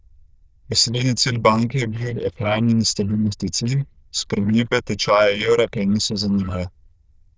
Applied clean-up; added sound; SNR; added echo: neural diffusion model UNIVERSE++.